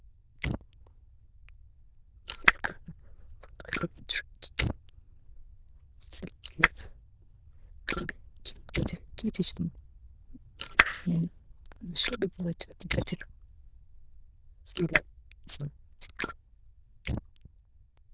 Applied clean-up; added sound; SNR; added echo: neural diffusion model UNIVERSE++.